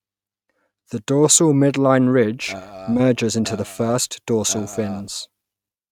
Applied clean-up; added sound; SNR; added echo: neural mask model RNNoise.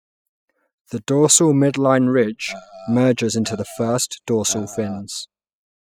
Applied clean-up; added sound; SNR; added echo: classical method spectral subtraction.